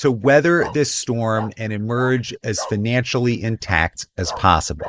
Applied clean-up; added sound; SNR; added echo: neural mask model Resemble Enhance denoiser.